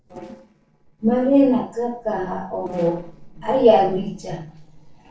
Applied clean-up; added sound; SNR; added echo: neural separator model SepFormer DNS4.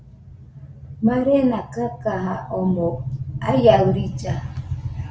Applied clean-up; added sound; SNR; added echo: none; none; none; none.